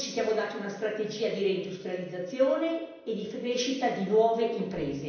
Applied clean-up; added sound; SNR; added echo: none; none; none; reverberation time 0.9 s.